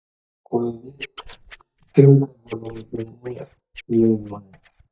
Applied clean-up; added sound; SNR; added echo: neural mask model DeepFilterNet 3.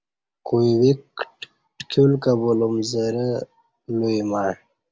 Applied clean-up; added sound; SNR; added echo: none; none; none; none.